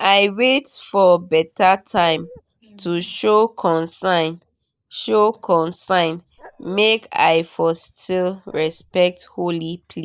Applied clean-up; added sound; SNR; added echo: neural mask model Resemble Enhance denoiser.